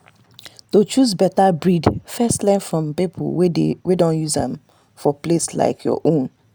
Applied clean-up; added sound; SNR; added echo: none; none; none; none.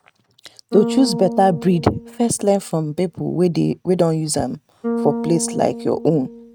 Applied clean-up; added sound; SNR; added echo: neural mask model RNNoise.